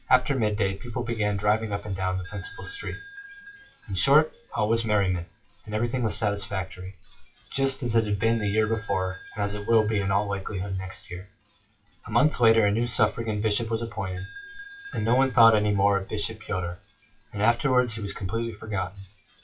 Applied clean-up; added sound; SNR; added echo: classical method WPE with log-MMSE.